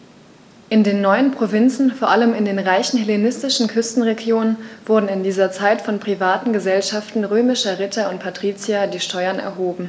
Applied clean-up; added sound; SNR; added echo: none; none; none; none.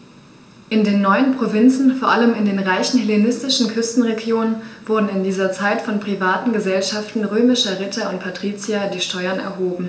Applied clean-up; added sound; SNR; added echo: none; none; none; reverberation time 0.5 s.